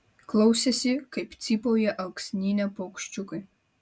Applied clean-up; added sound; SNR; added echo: none; none; none; none.